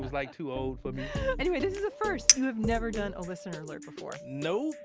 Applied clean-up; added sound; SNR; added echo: none; Chink, clink; 0 dB; none.